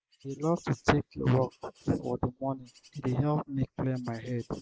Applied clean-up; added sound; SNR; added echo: neural mask model Resemble Enhance denoiser.